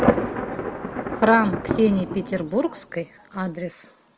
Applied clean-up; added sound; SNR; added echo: none; Thunder; 3 dB; none.